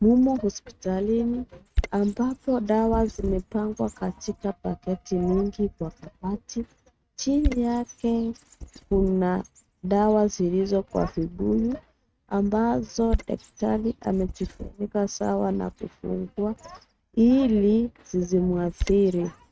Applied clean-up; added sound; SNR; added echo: neural mask model RNNoise.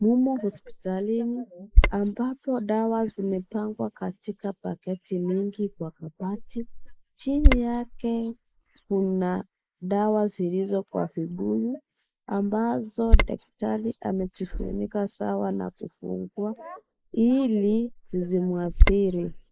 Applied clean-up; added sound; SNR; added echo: neural mask model Resemble Enhance denoiser.